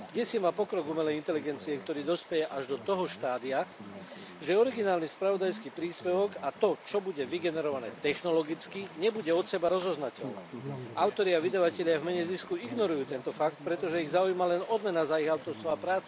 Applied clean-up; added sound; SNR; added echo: none; Chatter / Stream; 15 dB; none.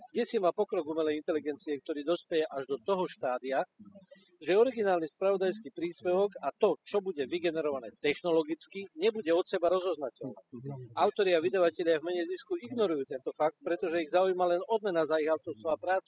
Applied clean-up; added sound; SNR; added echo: classical method spectral subtraction.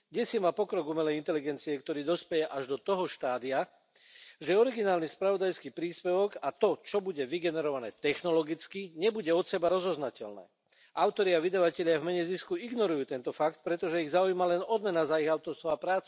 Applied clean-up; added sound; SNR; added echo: none; none; none; none.